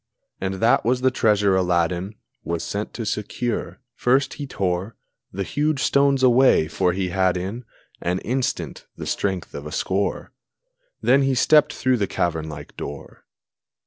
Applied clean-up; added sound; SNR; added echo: neural separator model SepFormer DNS4.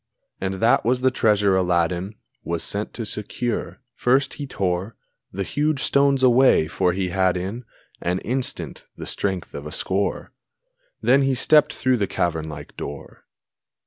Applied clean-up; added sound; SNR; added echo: none; none; none; none.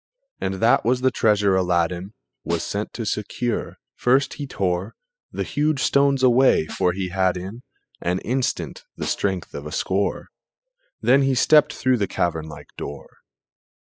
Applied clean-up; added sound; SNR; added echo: classical method spectral subtraction.